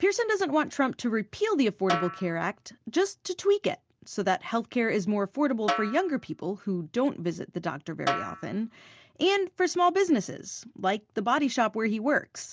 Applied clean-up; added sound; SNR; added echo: none; Snare drum; 9 dB; none.